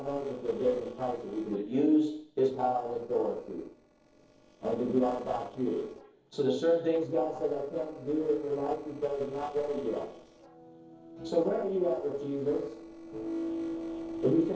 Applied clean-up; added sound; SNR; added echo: neural separator model SepFormer DNS4.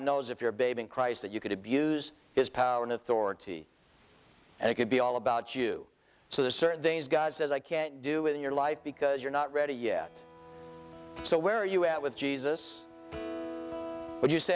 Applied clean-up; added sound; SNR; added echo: none; none; none; none.